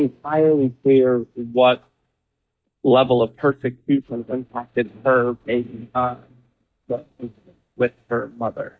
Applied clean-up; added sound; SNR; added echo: neural mask model DeepFilterNet 3.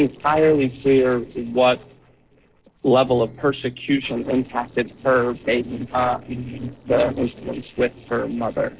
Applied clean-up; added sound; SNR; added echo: neural separator model SepFormer DNS4.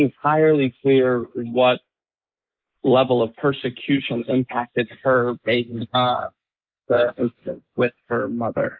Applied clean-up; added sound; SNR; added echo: neural mask model Resemble Enhance denoiser.